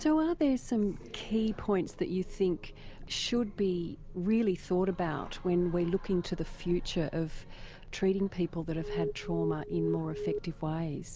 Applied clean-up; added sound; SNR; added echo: none; Alarm; 4 dB; none.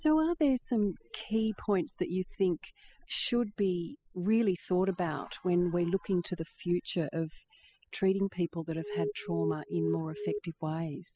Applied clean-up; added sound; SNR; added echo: classical method spectral subtraction.